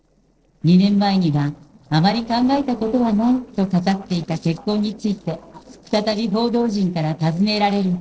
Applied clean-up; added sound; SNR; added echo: neural separator model SepFormer DNS4.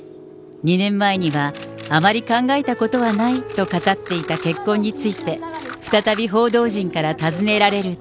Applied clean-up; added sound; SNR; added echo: none; none; none; none.